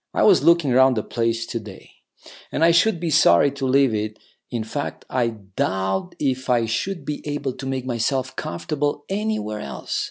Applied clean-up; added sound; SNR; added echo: none; none; none; none.